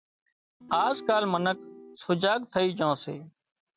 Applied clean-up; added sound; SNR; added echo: none; Acoustic guitar / Strum; 14 dB; none.